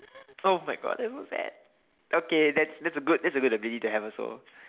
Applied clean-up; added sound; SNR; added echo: none; none; none; none.